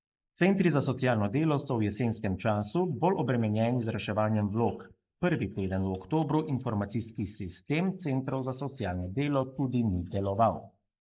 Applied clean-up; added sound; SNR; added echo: neural mask model Resemble Enhance denoiser.